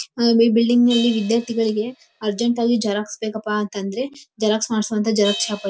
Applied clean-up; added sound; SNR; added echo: none; Crash cymbal; 17 dB; none.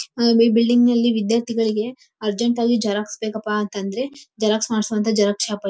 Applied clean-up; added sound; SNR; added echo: none; none; none; none.